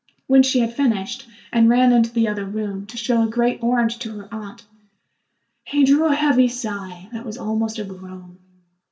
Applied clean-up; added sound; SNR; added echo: none; none; none; reverberation time 0.7 s.